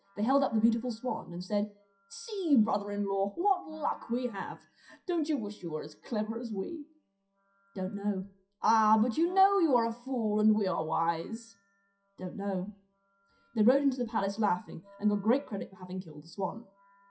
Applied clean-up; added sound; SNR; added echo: classical method WPE with log-MMSE.